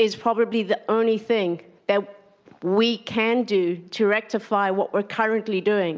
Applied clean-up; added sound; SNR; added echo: none; none; none; none.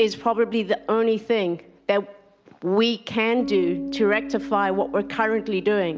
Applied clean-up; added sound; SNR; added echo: none; Bass guitar; 13 dB; none.